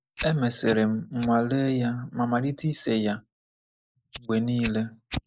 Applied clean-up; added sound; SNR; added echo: neural mask model Resemble Enhance denoiser.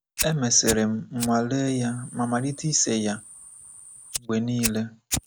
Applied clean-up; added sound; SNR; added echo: none; Fire; 9 dB; none.